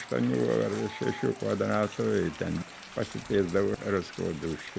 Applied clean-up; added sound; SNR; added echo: none; Applause / Crowd / Cheering + Rain; 16 dB; none.